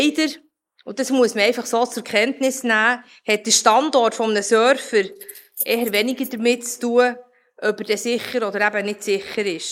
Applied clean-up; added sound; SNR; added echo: neural mask model Resemble Enhance denoiser.